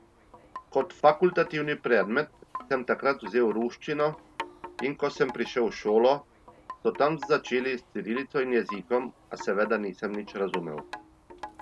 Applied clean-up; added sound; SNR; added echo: none; Wind chime; 16 dB; none.